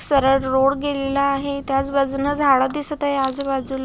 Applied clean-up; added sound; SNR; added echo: none; Thunder / Rain; 17 dB; none.